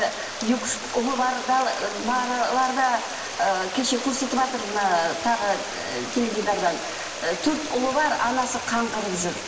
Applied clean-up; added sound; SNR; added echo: none; Stream; 8 dB; reverberation time 1.4 s.